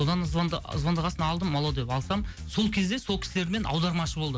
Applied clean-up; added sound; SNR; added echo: none; none; none; none.